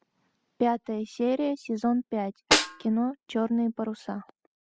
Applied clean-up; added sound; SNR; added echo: classical method spectral subtraction.